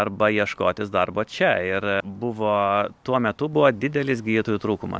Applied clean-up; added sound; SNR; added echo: none; none; none; none.